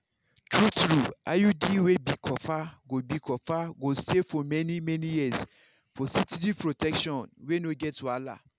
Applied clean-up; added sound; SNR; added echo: none; none; none; none.